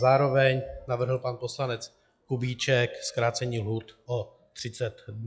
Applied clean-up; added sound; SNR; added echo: classical method log-MMSE.